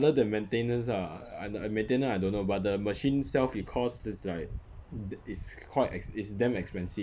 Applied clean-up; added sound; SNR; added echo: none; none; none; none.